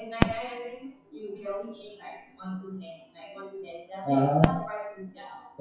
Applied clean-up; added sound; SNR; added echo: classical method WPE with log-MMSE.